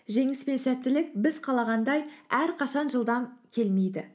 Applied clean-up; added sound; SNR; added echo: none; none; none; none.